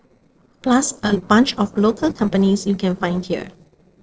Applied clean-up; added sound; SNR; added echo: neural separator model SepFormer DNS4.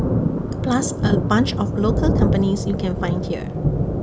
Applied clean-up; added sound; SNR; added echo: none; Thunder; -2 dB; none.